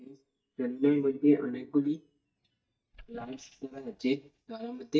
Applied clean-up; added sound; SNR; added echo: neural mask model DeepFilterNet 3.